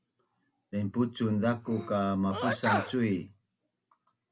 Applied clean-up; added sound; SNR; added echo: none; Sneeze; 4 dB; none.